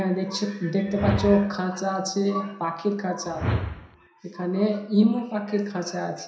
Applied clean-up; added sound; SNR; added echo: none; Whoosh, swoosh, swish; 7 dB; reverberation time 0.7 s.